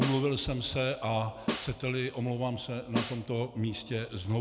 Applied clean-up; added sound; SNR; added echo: none; Snare drum; 8 dB; none.